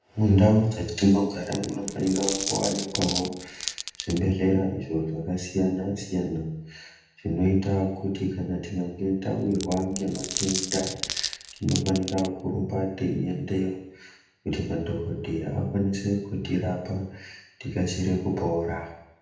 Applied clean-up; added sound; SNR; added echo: none; Glass; 7 dB; reverberation time 0.8 s.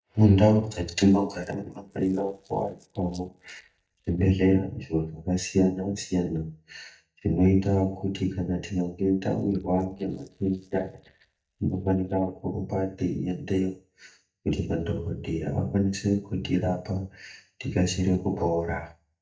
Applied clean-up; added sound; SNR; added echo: neural mask model DeepFilterNet 3.